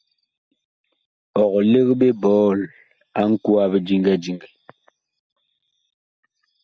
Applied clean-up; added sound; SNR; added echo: none; none; none; none.